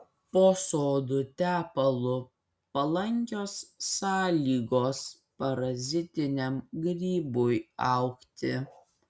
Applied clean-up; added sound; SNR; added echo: none; none; none; none.